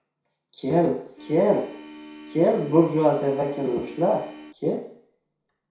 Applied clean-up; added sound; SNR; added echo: none; Organ; 17 dB; reverberation time 0.6 s.